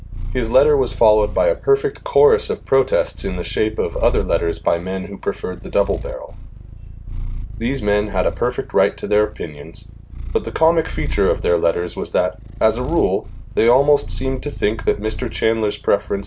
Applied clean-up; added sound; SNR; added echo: none; Purr; 9 dB; none.